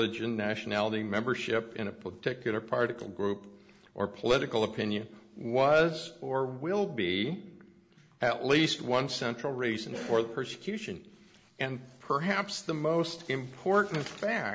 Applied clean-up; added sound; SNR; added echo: none; none; none; none.